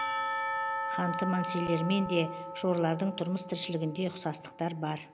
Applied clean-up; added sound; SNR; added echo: none; Church bell / Percussion; 5 dB; none.